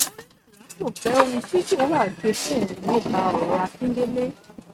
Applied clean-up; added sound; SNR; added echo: neural mask model RNNoise.